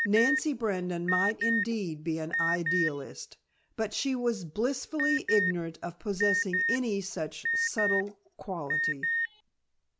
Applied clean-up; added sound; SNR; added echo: none; Alarm; 1 dB; none.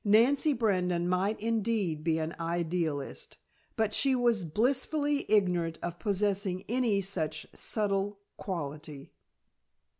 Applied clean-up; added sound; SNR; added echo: none; none; none; none.